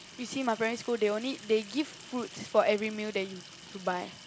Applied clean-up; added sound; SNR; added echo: none; Sink (filling or washing) / Water tap, faucet; 17 dB; none.